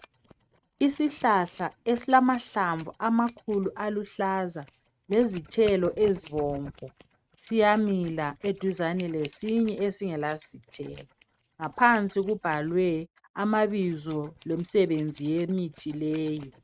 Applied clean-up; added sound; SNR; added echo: neural mask model RNNoise.